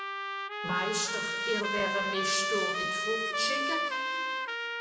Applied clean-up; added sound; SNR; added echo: none; Trumpet; -3 dB; reverberation time 2.3 s.